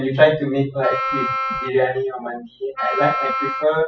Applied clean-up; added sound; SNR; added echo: classical method spectral subtraction.